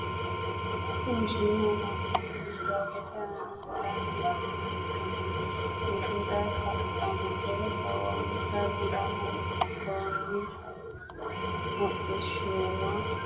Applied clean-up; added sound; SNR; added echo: none; Engine / Tools; -2 dB; reverberation time 1.0 s.